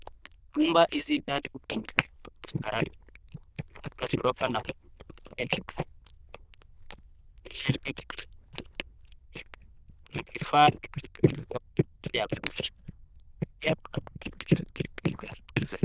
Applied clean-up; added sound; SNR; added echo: neural diffusion model UNIVERSE++.